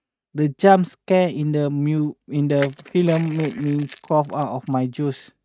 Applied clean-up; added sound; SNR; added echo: neural mask model RNNoise.